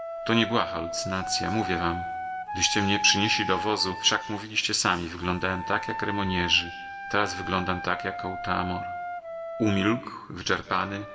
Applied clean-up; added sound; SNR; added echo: none; Wind instrument, woodwind instrument; 7 dB; reverberation time 1.3 s.